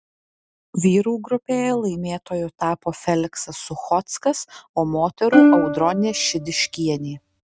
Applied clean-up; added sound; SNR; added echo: neural mask model RNNoise.